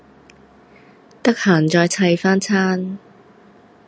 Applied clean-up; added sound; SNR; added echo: none; none; none; none.